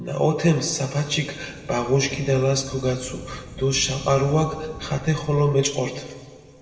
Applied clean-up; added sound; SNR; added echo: none; Thunder / Rain; 18 dB; reverberation time 1.9 s.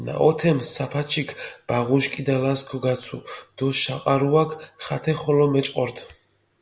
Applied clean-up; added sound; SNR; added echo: none; none; none; none.